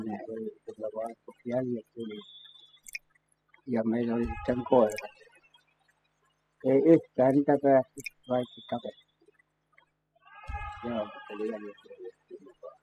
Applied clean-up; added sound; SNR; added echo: classical method spectral subtraction.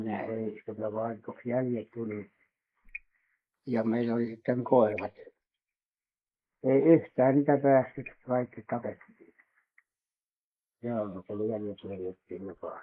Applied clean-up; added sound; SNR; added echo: neural mask model Resemble Enhance denoiser.